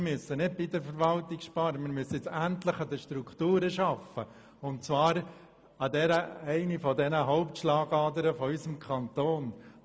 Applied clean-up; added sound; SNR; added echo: none; none; none; none.